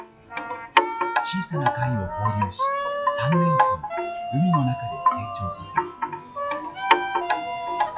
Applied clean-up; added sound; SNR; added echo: classical method log-MMSE.